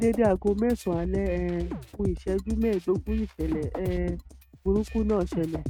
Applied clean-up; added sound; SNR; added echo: neural mask model RNNoise.